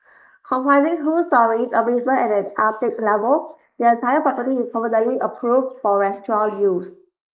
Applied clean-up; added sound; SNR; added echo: neural mask model Resemble Enhance denoiser.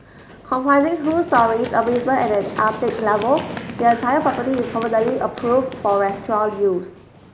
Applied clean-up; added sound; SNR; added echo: none; Run; 13 dB; none.